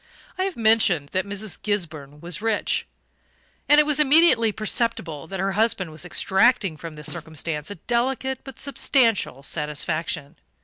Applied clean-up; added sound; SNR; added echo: none; Snare drum; 19 dB; none.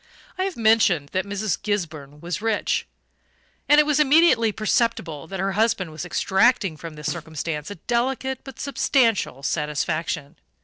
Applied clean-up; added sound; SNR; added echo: neural separator model SepFormer DNS4.